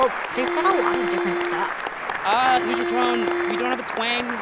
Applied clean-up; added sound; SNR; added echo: none; Applause + Bowed string instrument; 0 dB; none.